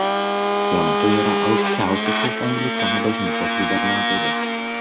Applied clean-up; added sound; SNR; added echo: none; Domestic sounds, home sounds; -4 dB; none.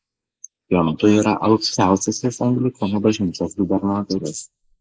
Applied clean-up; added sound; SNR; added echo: neural mask model Resemble Enhance denoiser.